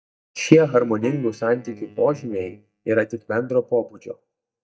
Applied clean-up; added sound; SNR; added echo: neural mask model DeepFilterNet 3.